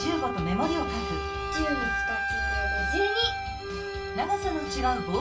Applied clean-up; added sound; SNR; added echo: none; Wind instrument, woodwind instrument; 1 dB; reverberation time 0.2 s.